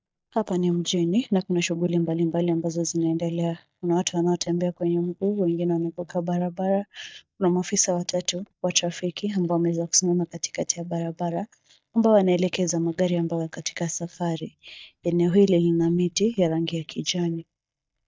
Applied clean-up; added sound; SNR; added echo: neural mask model DeepFilterNet 3.